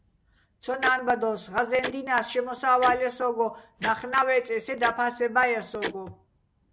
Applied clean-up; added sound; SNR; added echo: none; Tick-tock; 14 dB; none.